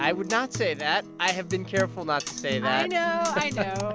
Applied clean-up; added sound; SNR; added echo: none; Acoustic guitar; 9 dB; none.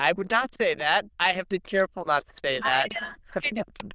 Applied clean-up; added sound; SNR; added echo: neural diffusion model UNIVERSE++.